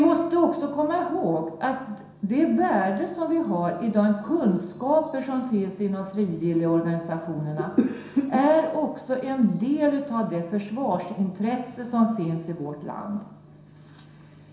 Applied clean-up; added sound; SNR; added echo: none; Bell; 15 dB; reverberation time 0.7 s.